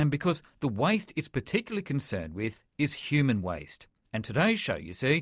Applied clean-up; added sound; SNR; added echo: none; none; none; none.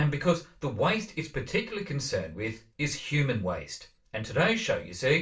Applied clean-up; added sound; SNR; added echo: none; none; none; reverberation time 0.3 s.